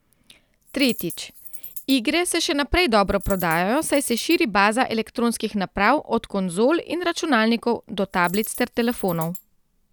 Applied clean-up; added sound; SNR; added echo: none; Coin (dropping); 15 dB; none.